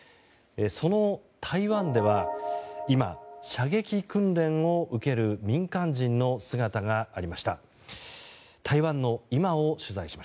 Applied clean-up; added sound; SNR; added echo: none; none; none; none.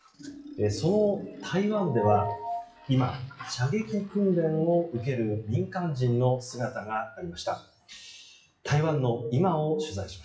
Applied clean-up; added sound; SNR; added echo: classical method WPE with log-MMSE.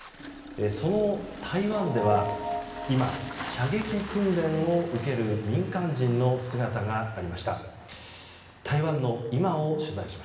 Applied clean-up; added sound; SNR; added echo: none; Engine starting; 15 dB; reverberation time 1.1 s.